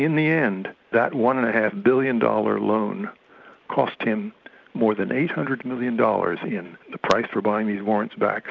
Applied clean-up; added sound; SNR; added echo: none; none; none; none.